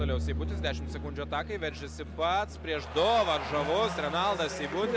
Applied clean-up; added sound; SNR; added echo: none; Bowed string instrument; 7 dB; none.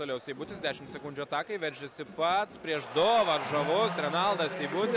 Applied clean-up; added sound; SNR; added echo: none; none; none; none.